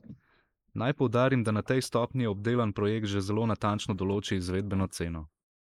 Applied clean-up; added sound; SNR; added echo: neural mask model Resemble Enhance denoiser.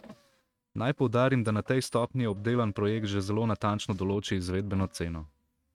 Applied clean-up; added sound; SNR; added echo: neural mask model RNNoise.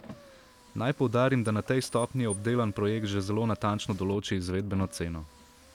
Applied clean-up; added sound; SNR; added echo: none; Car; 20 dB; none.